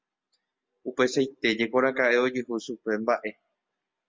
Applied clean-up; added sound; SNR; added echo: none; none; none; none.